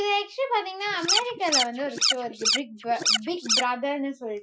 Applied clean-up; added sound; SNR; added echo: classical method Wiener filter.